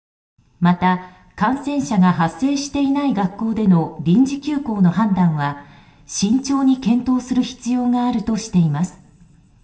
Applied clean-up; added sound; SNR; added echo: none; none; none; reverberation time 0.8 s.